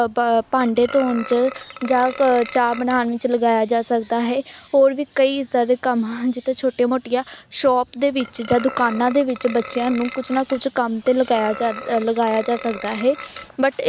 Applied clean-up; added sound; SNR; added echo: none; Burping, eructation; 15 dB; none.